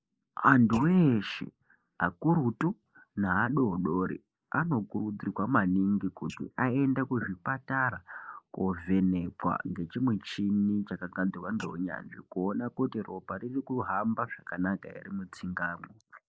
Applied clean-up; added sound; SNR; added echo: neural mask model Resemble Enhance denoiser.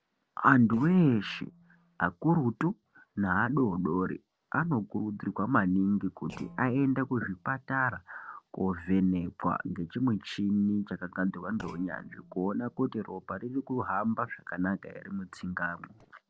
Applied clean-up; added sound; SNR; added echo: neural separator model SepFormer DNS4.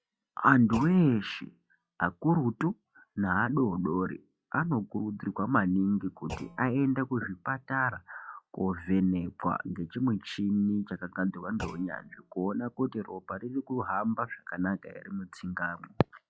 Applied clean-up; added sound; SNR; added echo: classical method log-MMSE.